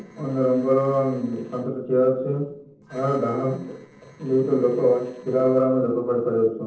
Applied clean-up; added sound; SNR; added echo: neural separator model SepFormer DNS4.